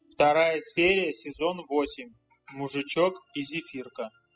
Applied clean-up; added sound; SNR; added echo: classical method spectral subtraction.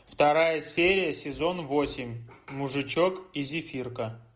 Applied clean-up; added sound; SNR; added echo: none; none; none; none.